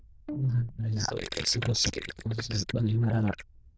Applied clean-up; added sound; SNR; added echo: neural diffusion model UNIVERSE++.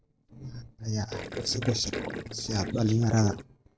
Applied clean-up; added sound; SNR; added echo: neural separator model SepFormer DNS4.